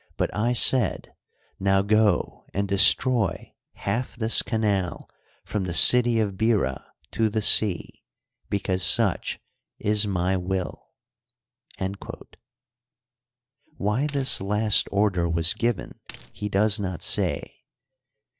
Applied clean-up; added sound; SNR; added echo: neural separator model SepFormer DNS4.